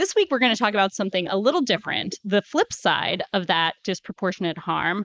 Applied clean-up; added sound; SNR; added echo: neural mask model Resemble Enhance denoiser.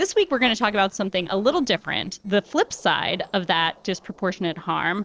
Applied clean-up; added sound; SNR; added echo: neural separator model SepFormer DNS4.